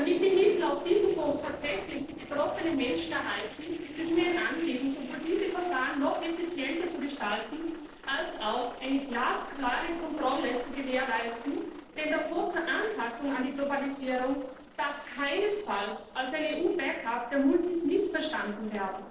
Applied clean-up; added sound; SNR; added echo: neural separator model SepFormer DNS4.